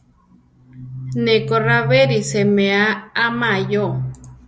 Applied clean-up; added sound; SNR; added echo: none; none; none; none.